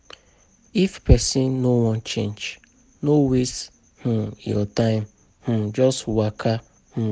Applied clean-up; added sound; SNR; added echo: none; none; none; none.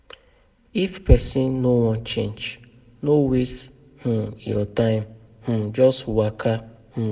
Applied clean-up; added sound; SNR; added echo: none; none; none; reverberation time 0.5 s.